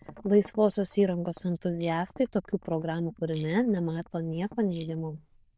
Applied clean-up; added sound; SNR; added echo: neural diffusion model UNIVERSE++.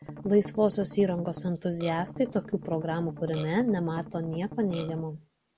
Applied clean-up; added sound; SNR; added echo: none; Burping, eructation + Strum; 13 dB; none.